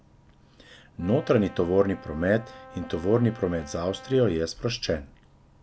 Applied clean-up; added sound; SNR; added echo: none; Brass instrument; 19 dB; none.